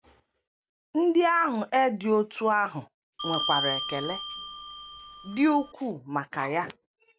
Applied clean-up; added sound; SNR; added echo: none; Bell; 6 dB; none.